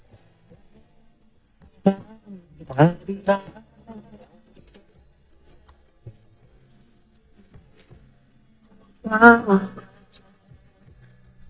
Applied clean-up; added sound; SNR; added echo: neural mask model DeepFilterNet 3.